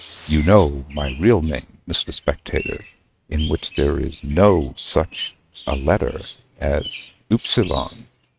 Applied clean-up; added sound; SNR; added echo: neural mask model RNNoise.